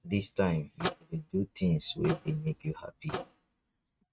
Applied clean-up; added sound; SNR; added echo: neural mask model RNNoise.